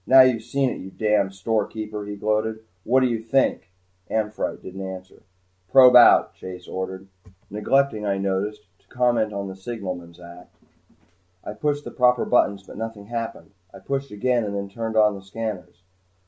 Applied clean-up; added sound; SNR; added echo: none; none; none; none.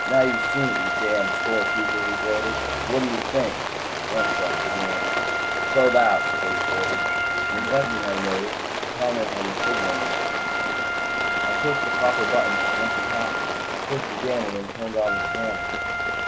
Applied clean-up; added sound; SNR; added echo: none; Wind instrument, woodwind instrument + Rain; -3 dB; none.